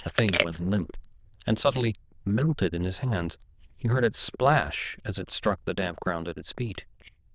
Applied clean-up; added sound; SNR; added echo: neural diffusion model UNIVERSE++.